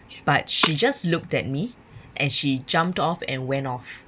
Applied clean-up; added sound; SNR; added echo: none; Shatter; 10 dB; none.